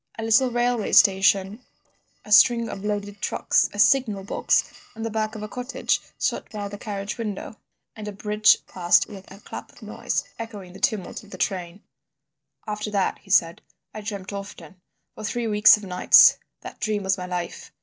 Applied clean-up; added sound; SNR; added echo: neural separator model SepFormer DNS4.